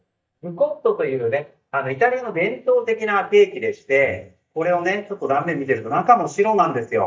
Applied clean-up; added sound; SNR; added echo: neural mask model DeepFilterNet 3.